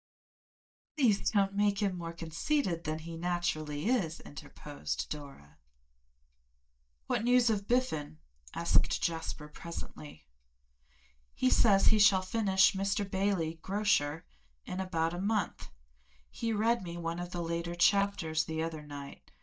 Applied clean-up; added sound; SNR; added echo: neural mask model DeepFilterNet 3.